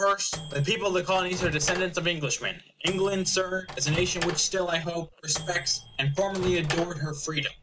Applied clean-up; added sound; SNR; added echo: none; Microwave oven; 10 dB; none.